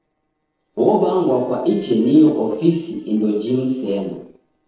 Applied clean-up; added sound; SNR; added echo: neural separator model SepFormer DNS4.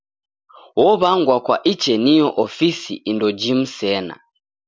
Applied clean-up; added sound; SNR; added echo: none; none; none; none.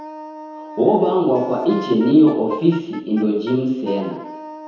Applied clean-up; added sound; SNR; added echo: none; Wind instrument, woodwind instrument; 16 dB; reverberation time 1.0 s.